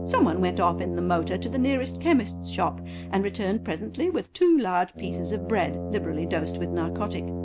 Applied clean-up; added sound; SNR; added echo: none; Brass instrument; 7 dB; none.